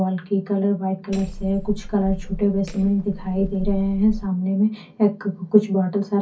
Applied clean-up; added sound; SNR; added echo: none; Hammer; 9 dB; reverberation time 0.3 s.